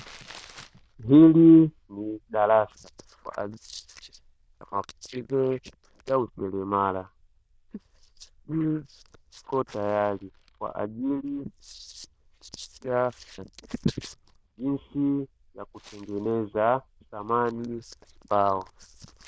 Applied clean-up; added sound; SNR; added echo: neural diffusion model UNIVERSE++.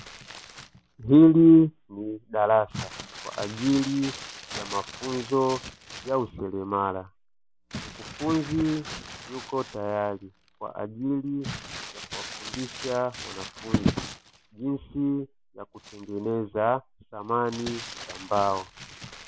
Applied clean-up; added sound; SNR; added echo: none; Crumpling, crinkling; 12 dB; none.